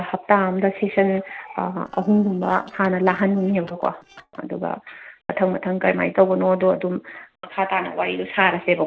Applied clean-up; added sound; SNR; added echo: neural separator model SepFormer DNS4.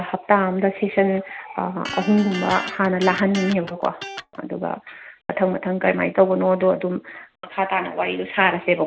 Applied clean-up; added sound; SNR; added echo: none; Electric guitar; 11 dB; none.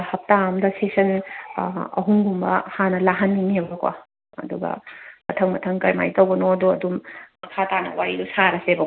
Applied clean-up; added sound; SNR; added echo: none; none; none; none.